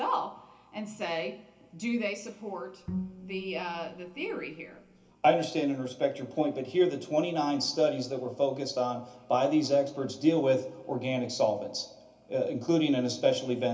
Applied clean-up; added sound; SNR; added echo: none; Bowed string instrument; 12 dB; reverberation time 0.3 s.